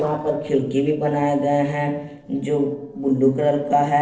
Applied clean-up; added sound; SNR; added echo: neural separator model SepFormer DNS4.